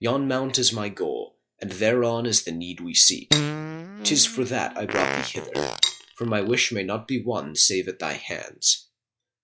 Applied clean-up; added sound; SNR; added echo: classical method log-MMSE.